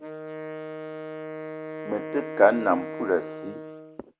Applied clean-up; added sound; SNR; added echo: none; Wind instrument, woodwind instrument; 8 dB; none.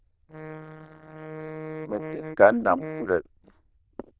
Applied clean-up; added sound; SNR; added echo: neural diffusion model UNIVERSE++.